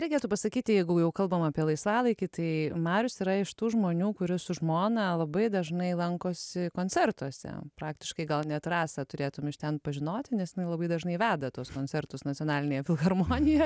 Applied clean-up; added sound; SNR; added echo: none; none; none; none.